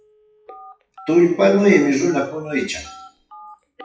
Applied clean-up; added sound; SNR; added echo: classical method WPE with log-MMSE.